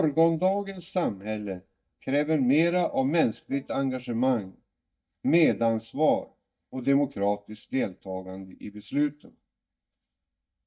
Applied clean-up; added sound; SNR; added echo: neural mask model DeepFilterNet 3.